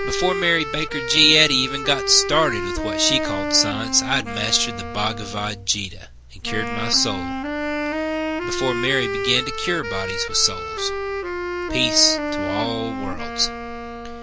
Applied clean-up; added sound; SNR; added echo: none; Wind instrument, woodwind instrument; 4 dB; none.